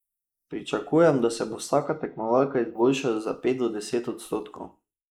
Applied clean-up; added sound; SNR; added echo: neural mask model Resemble Enhance denoiser.